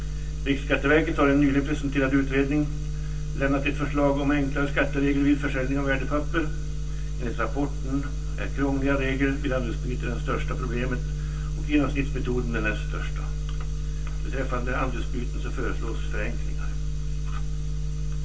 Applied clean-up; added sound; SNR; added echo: none; none; none; reverberation time 0.2 s.